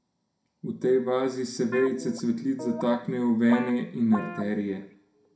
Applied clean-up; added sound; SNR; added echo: none; Guitar; 13 dB; reverberation time 0.4 s.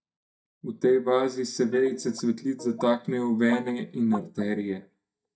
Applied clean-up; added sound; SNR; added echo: neural mask model DeepFilterNet 3.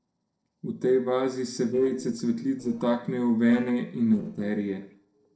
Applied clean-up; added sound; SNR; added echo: neural separator model SepFormer DNS4.